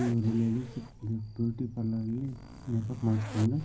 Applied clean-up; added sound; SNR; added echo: none; Zipper (clothing); 15 dB; reverberation time 0.5 s.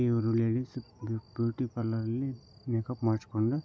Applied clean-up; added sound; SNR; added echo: none; none; none; none.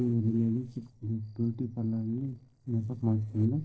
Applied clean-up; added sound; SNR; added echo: neural separator model SepFormer DNS4.